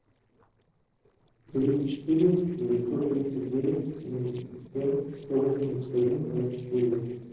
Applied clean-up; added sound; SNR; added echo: neural separator model SepFormer DNS4.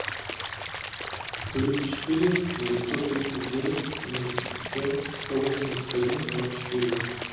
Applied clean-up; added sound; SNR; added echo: none; Stream / Liquid; 5 dB; reverberation time 1.3 s.